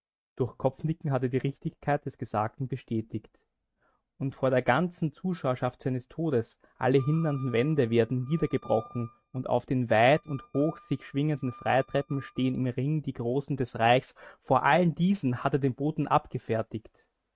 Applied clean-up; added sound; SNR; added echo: neural mask model RNNoise.